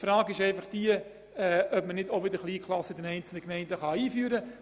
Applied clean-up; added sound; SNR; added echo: none; none; none; none.